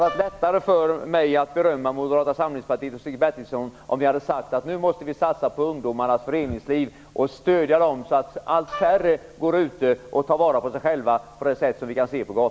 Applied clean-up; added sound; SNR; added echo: none; Wind instrument, woodwind instrument; 13 dB; none.